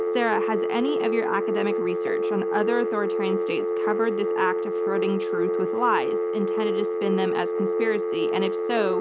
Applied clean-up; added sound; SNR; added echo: none; Telephone; -3 dB; none.